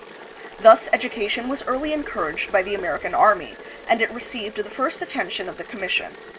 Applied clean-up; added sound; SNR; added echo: none; Applause / Cheering + Boiling / Water; 17 dB; none.